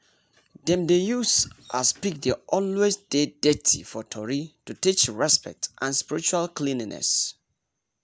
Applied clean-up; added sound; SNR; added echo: none; none; none; none.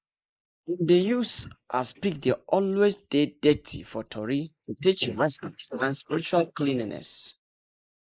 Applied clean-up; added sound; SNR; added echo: neural mask model Resemble Enhance denoiser.